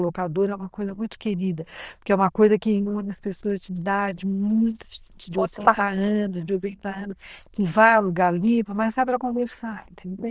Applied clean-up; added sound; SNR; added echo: neural diffusion model UNIVERSE++.